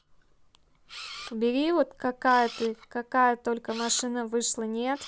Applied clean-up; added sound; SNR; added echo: none; Camera; 18 dB; none.